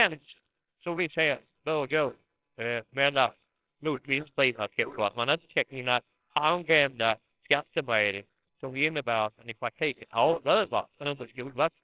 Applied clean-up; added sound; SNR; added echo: neural separator model SepFormer WHAMR!.